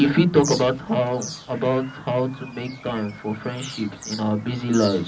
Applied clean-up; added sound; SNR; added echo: none; Bird vocalization, bird call, bird song; 16 dB; reverberation time 0.4 s.